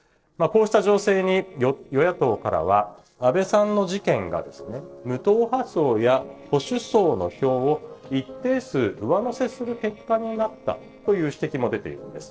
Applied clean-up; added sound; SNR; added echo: neural separator model SepFormer DNS4.